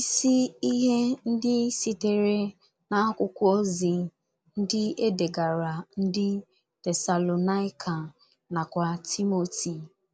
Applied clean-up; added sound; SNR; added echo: none; none; none; none.